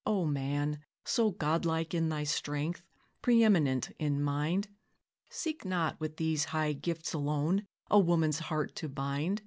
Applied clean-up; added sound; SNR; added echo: none; none; none; none.